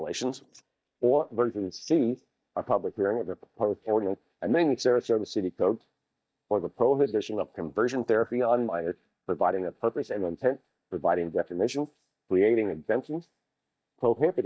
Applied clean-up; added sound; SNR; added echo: neural mask model DeepFilterNet 3.